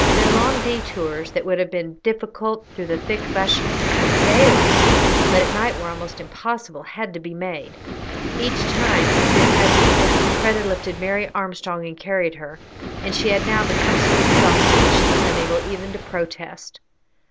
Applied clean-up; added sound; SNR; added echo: none; Waves, surf; -4 dB; none.